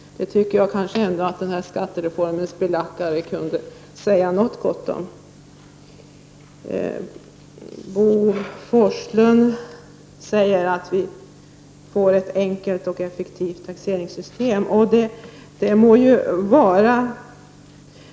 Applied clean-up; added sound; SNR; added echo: none; none; none; none.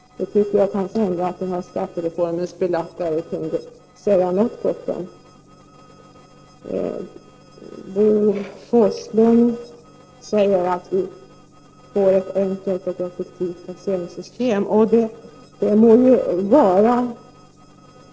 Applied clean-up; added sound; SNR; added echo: neural separator model SepFormer DNS4.